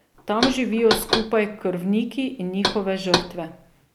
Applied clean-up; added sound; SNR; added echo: none; Knock; 4 dB; none.